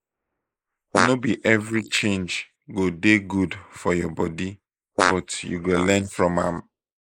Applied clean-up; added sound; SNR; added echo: neural mask model Resemble Enhance denoiser.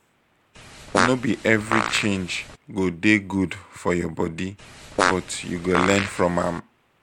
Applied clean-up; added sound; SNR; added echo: none; Fart; 3 dB; none.